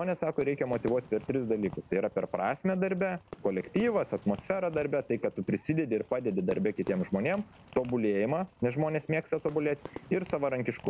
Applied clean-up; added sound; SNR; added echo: none; Fireworks; 19 dB; none.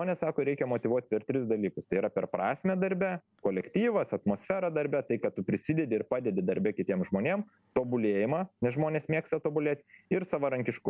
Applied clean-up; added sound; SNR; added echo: none; none; none; none.